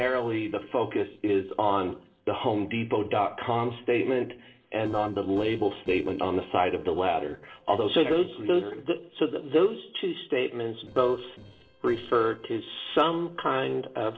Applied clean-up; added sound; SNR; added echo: neural separator model SepFormer DNS4.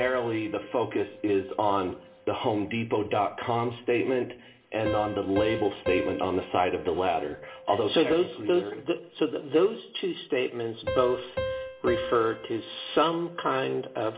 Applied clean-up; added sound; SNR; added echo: none; Piano; 11 dB; reverberation time 0.7 s.